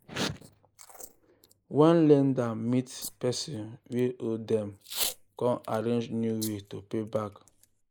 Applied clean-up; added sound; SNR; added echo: neural mask model Resemble Enhance denoiser.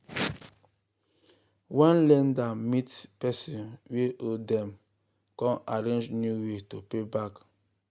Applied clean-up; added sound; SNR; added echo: none; none; none; none.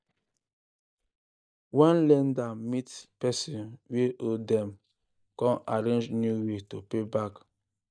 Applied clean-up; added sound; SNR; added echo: neural mask model DeepFilterNet 3.